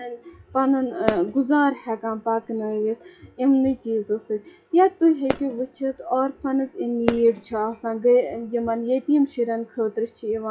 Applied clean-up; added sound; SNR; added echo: classical method WPE with log-MMSE.